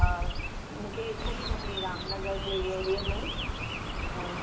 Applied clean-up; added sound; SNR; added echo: none; Chirp, tweet; -4 dB; reverberation time 0.9 s.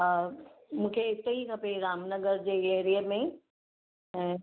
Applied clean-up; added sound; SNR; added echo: none; none; none; none.